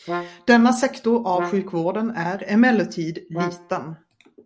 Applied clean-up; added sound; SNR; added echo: none; Brass instrument; 11 dB; none.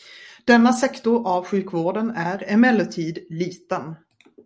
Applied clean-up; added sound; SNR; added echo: none; none; none; none.